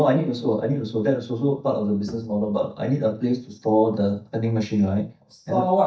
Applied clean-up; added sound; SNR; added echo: neural mask model DeepFilterNet 3.